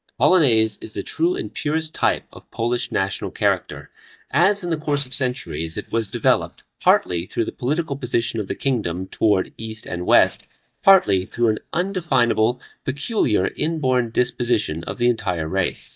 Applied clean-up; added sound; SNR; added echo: neural mask model DeepFilterNet 3.